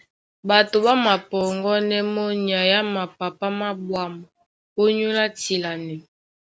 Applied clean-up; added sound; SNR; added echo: none; none; none; none.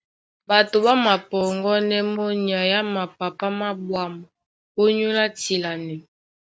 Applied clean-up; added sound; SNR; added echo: neural mask model DeepFilterNet 3.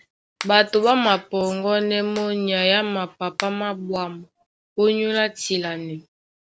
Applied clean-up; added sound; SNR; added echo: neural separator model SepFormer DNS4.